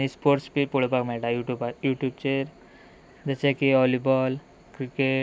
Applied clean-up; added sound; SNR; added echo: none; none; none; none.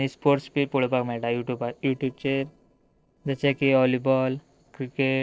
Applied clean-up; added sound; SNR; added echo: neural separator model SepFormer DNS4.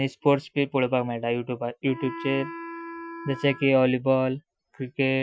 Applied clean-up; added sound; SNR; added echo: classical method Wiener filter.